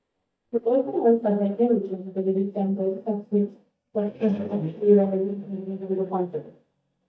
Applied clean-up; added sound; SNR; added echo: neural mask model DeepFilterNet 3.